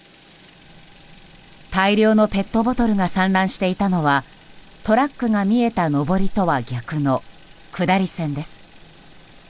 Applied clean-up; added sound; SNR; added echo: none; none; none; none.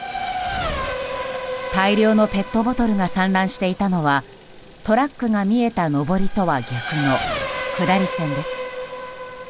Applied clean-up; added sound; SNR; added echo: none; Race car, auto racing / Accelerating, revving, vroom; 8 dB; none.